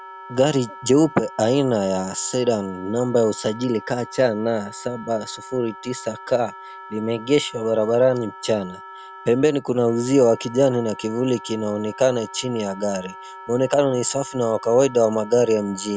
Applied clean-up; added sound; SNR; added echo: none; Wind instrument, woodwind instrument; 17 dB; none.